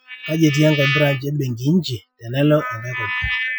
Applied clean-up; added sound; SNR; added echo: classical method Wiener filter.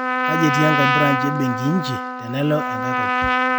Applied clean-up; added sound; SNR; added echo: none; Trumpet; -2 dB; none.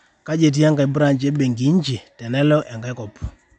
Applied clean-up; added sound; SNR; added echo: none; none; none; none.